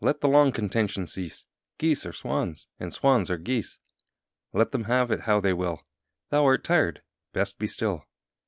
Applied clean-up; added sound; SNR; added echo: none; none; none; none.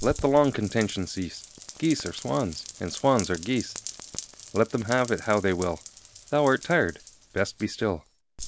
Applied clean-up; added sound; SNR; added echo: none; Rain; 15 dB; none.